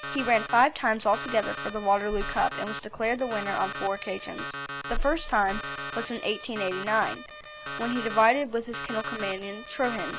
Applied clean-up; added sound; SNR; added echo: none; Alarm; 9 dB; none.